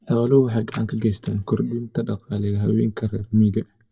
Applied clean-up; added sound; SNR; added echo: neural mask model DeepFilterNet 3.